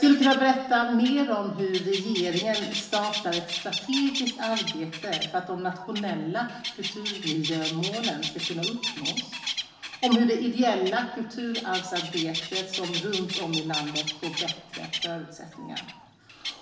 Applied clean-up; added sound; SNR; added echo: none; Bird; 7 dB; reverberation time 0.9 s.